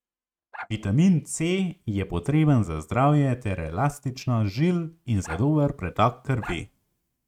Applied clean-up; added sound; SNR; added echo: neural mask model RNNoise.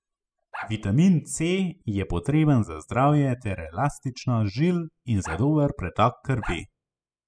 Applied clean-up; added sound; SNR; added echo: classical method spectral subtraction.